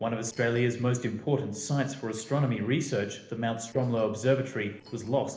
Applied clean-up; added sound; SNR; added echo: neural separator model SepFormer DNS4.